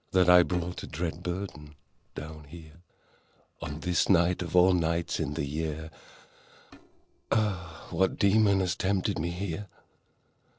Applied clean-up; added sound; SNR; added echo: neural separator model SepFormer DNS4.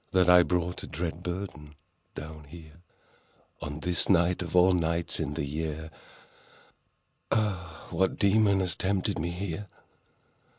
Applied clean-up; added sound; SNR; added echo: none; none; none; none.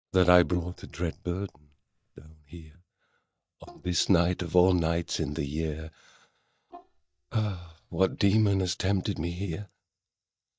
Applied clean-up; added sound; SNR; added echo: neural mask model DeepFilterNet 3.